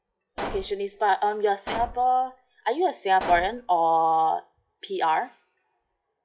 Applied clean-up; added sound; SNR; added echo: classical method log-MMSE.